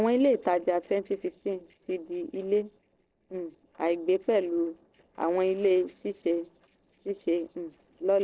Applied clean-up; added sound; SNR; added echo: neural separator model SepFormer DNS4.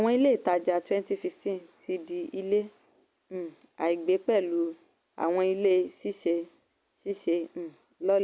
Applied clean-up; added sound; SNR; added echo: none; none; none; none.